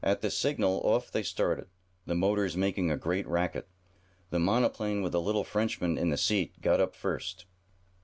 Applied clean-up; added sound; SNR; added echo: none; none; none; none.